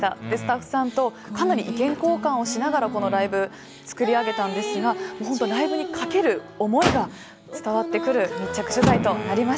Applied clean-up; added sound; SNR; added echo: none; Motor vehicle (road); 9 dB; none.